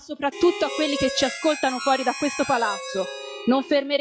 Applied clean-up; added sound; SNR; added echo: classical method log-MMSE.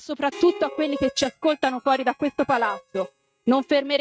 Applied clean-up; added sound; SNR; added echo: neural mask model RNNoise.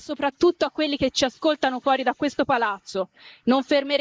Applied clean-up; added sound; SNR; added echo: neural mask model Resemble Enhance denoiser.